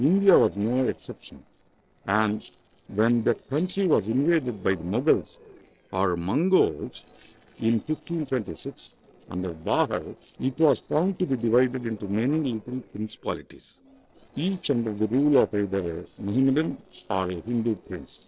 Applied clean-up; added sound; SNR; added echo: neural separator model SepFormer DNS4.